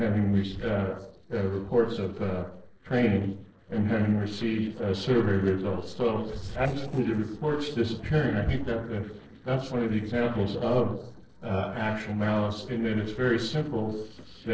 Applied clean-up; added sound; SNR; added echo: neural separator model SepFormer DNS4.